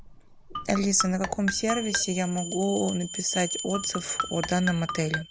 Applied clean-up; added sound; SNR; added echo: none; Marimba, xylophone + Bell; 6 dB; none.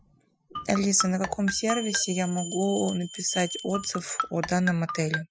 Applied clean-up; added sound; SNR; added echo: classical method Wiener filter.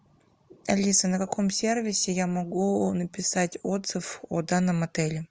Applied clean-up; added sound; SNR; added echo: none; none; none; none.